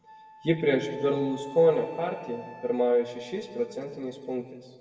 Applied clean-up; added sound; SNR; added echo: none; Wind instrument, woodwind instrument; 20 dB; reverberation time 1.6 s.